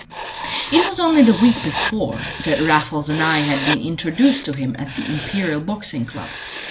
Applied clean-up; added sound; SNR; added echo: none; Writing; 9 dB; none.